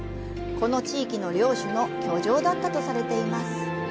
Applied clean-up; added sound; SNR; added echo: none; none; none; none.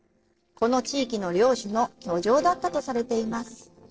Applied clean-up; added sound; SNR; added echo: neural separator model SepFormer DNS4.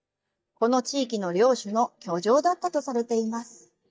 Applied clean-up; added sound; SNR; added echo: neural mask model DeepFilterNet 3.